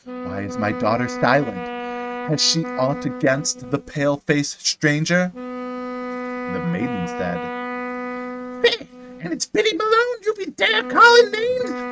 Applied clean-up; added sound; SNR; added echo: neural mask model RNNoise.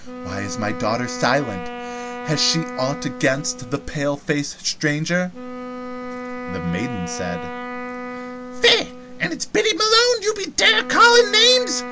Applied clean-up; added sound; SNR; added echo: none; Wind instrument, woodwind instrument; 11 dB; none.